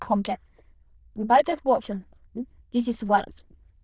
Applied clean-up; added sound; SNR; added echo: neural diffusion model UNIVERSE++.